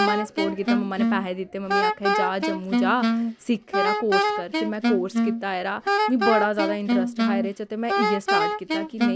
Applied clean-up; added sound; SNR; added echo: none; Wind instrument, woodwind instrument; -3 dB; none.